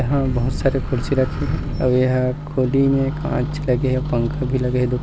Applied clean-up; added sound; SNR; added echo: none; Microwave oven; 5 dB; none.